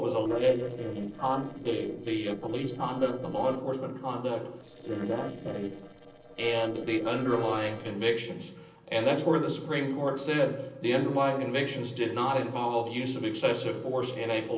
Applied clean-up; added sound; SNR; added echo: neural separator model SepFormer DNS4.